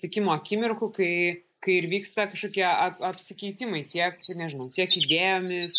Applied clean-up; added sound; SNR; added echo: neural mask model Resemble Enhance denoiser.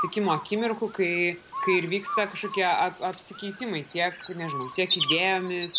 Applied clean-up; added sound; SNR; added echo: none; Bird; 6 dB; none.